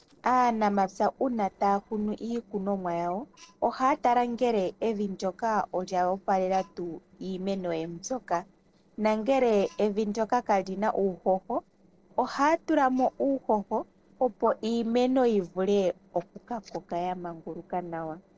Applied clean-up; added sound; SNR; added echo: neural separator model SepFormer DNS4.